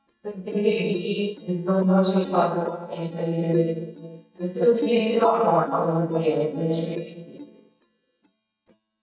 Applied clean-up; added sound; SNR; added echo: neural mask model DeepFilterNet 3.